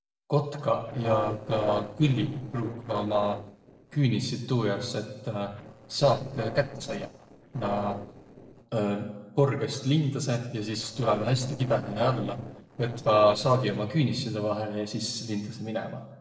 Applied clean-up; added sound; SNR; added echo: neural separator model SepFormer DNS4.